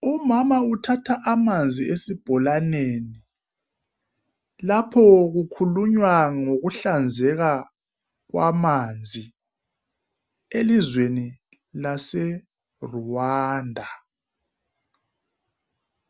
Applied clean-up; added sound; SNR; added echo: none; none; none; none.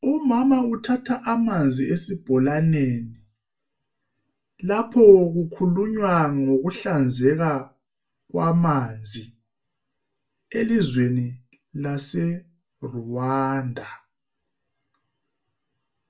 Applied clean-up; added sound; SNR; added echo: none; none; none; reverberation time 0.2 s.